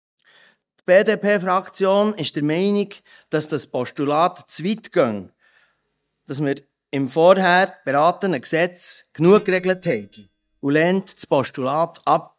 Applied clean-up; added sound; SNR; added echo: neural mask model DeepFilterNet 3.